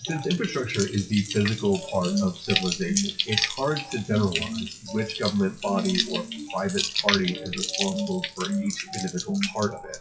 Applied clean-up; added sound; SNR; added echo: classical method WPE with log-MMSE.